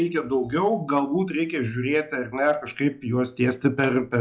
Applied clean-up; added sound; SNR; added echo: classical method log-MMSE.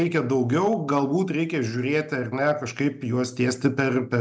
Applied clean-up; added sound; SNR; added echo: none; none; none; none.